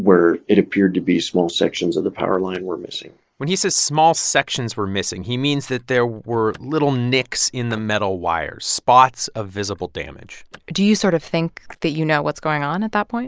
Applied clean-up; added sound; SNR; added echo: neural mask model Resemble Enhance denoiser.